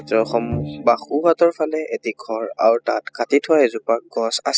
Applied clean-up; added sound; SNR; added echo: classical method spectral subtraction.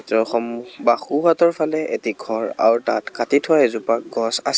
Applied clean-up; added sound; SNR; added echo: none; none; none; none.